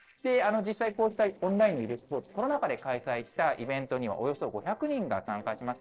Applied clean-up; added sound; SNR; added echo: neural separator model SepFormer DNS4.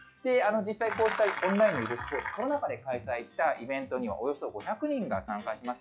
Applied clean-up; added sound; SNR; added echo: classical method log-MMSE.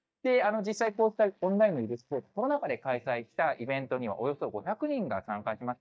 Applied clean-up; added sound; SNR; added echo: neural mask model DeepFilterNet 3.